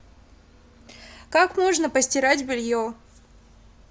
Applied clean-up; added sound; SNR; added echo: none; none; none; none.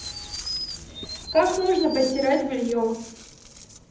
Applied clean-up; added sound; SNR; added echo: none; Chirp, tweet; 11 dB; reverberation time 0.8 s.